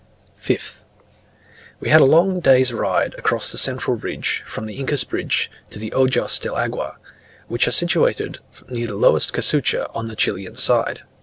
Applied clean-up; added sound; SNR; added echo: none; none; none; none.